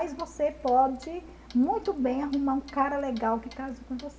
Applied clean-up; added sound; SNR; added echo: none; Clock; 20 dB; reverberation time 1.1 s.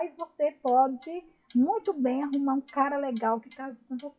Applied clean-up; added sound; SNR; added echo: classical method WPE with log-MMSE.